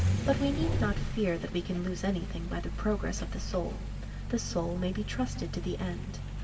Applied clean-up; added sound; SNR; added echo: none; Accelerating, revving, vroom; 0 dB; reverberation time 1.9 s.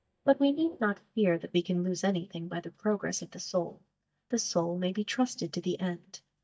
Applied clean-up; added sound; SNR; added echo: neural mask model DeepFilterNet 3.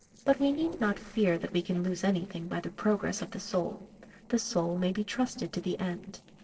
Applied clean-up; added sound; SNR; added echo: neural separator model SepFormer DNS4.